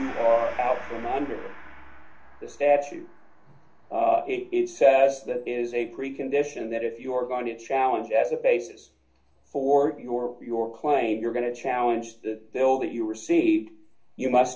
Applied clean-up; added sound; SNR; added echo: none; Gong; 18 dB; reverberation time 0.3 s.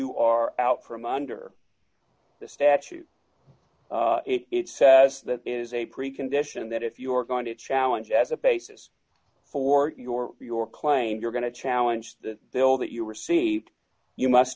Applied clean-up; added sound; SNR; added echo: none; none; none; none.